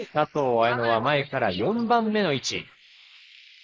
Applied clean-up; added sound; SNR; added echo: neural mask model Resemble Enhance denoiser.